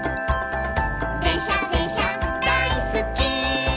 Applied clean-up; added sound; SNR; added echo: none; none; none; none.